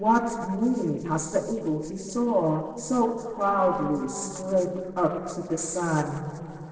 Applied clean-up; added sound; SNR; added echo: neural separator model SepFormer DNS4.